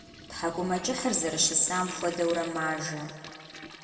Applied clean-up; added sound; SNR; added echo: none; Toilet flush; 15 dB; reverberation time 2.2 s.